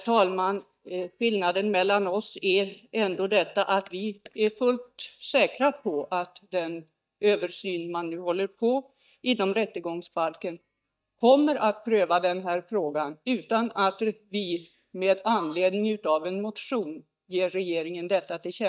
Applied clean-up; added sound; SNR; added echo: neural mask model DeepFilterNet 3.